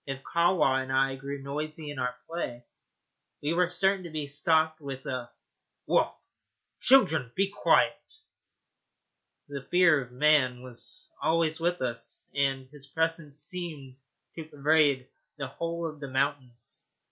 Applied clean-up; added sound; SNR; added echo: none; none; none; none.